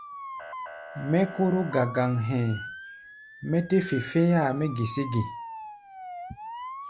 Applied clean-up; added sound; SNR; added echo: none; Motor vehicle (road) / Siren; 12 dB; none.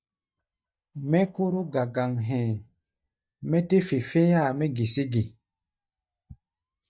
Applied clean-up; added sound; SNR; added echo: neural mask model DeepFilterNet 3.